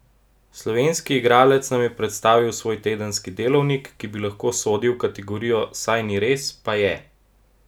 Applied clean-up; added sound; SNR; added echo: none; none; none; none.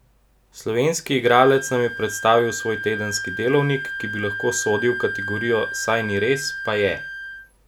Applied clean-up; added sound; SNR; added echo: none; Wind instrument, woodwind instrument; 8 dB; none.